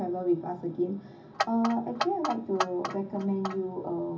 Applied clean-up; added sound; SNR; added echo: none; Clock; 5 dB; reverberation time 0.4 s.